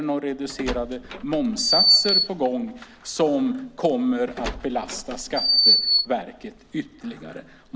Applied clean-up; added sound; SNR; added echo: none; Door; -2 dB; none.